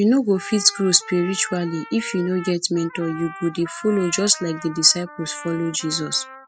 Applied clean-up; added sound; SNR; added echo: classical method spectral subtraction.